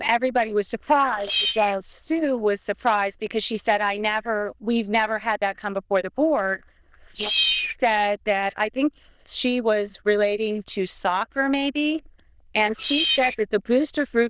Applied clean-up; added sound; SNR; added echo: neural diffusion model UNIVERSE++.